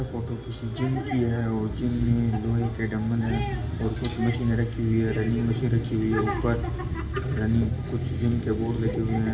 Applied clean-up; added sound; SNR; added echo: none; Bass guitar; 15 dB; reverberation time 0.7 s.